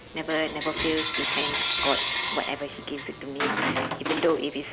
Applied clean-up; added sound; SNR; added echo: none; Coin (dropping) / Bell; 0 dB; none.